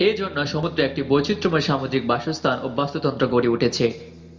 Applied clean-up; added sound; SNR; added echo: none; Bowed string instrument; 19 dB; reverberation time 1.2 s.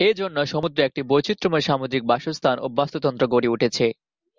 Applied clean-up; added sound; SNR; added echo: none; none; none; none.